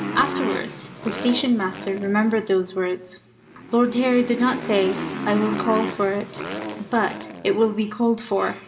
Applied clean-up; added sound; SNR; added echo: none; Motorcycle; 9 dB; reverberation time 0.5 s.